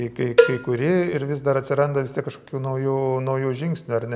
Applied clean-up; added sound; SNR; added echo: none; Cowbell; 2 dB; none.